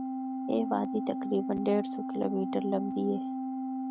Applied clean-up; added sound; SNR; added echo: none; Organ; 2 dB; none.